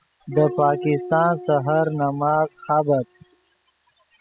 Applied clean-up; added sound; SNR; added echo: classical method spectral subtraction.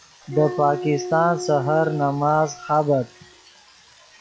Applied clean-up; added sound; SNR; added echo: classical method log-MMSE.